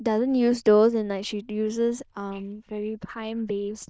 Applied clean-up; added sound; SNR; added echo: neural diffusion model UNIVERSE++.